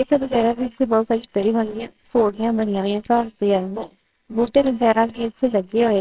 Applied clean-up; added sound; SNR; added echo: neural separator model SepFormer WHAMR!.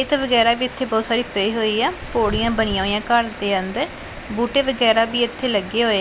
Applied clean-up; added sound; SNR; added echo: none; none; none; none.